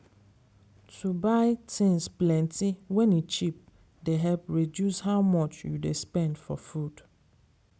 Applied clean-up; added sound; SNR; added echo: none; none; none; none.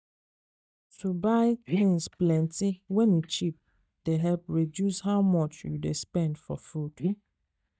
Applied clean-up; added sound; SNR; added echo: neural mask model DeepFilterNet 3.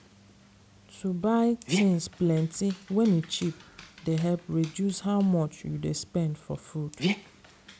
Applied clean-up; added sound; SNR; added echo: none; Dog; 10 dB; none.